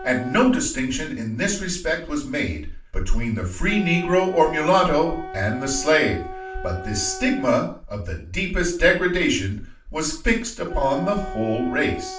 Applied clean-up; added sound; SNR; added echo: none; Wind instrument, woodwind instrument; 15 dB; reverberation time 0.4 s.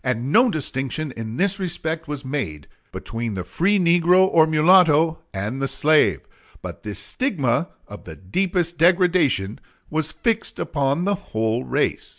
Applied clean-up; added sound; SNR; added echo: none; none; none; none.